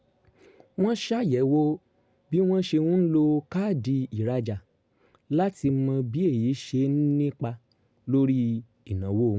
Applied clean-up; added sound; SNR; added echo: none; none; none; none.